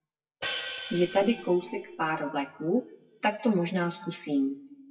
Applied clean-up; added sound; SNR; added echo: classical method WPE with log-MMSE.